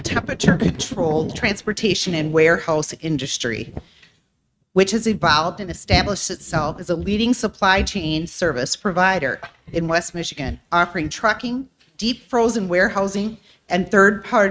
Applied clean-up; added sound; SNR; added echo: neural mask model RNNoise.